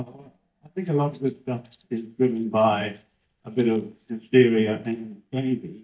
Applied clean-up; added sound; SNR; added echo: neural mask model DeepFilterNet 3.